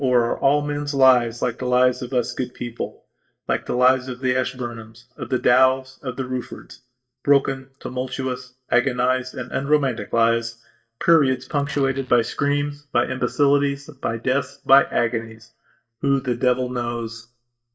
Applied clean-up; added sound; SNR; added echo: neural mask model DeepFilterNet 3.